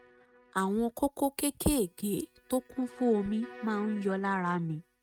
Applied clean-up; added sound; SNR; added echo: neural mask model RNNoise.